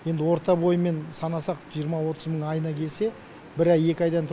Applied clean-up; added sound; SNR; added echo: none; none; none; none.